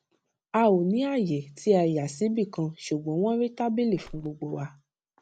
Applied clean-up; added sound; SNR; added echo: none; Bird; 17 dB; none.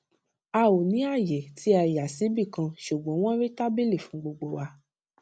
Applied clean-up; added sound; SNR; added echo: none; none; none; none.